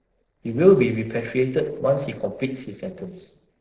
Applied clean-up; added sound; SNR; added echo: neural separator model SepFormer DNS4.